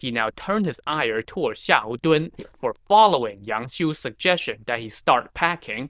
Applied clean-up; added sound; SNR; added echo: neural diffusion model UNIVERSE++.